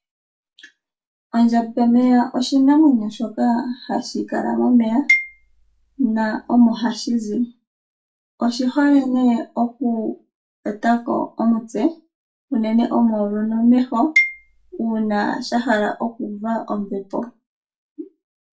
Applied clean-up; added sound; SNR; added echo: none; Marimba, xylophone; 5 dB; reverberation time 0.2 s.